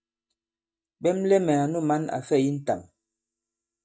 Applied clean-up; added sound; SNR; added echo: neural mask model DeepFilterNet 3.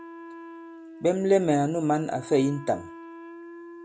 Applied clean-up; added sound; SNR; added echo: none; Wind instrument, woodwind instrument; 16 dB; none.